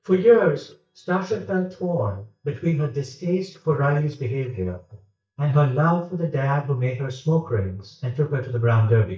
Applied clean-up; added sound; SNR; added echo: neural mask model DeepFilterNet 3.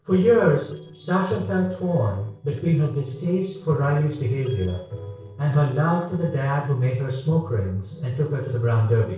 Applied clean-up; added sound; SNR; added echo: neural separator model SepFormer DNS4.